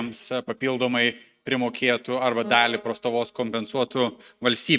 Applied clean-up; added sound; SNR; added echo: neural mask model RNNoise.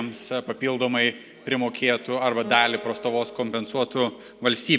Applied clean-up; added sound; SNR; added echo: none; Acoustic guitar; 19 dB; none.